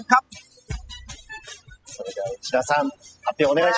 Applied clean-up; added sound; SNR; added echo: classical method spectral subtraction.